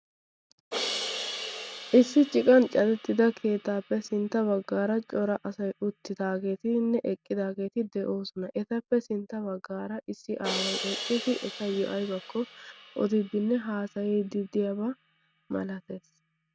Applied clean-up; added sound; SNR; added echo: none; Crash cymbal; 13 dB; none.